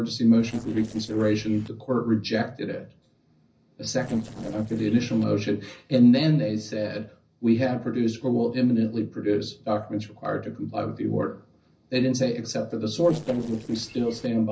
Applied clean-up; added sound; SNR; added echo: neural separator model SepFormer DNS4.